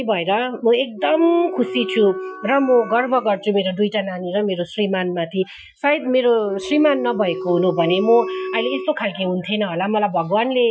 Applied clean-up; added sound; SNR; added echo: classical method Wiener filter.